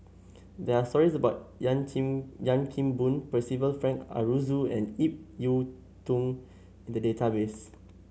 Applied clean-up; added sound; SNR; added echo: none; none; none; none.